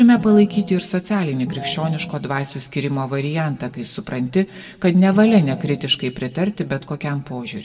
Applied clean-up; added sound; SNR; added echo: none; Organ; 11 dB; reverberation time 0.8 s.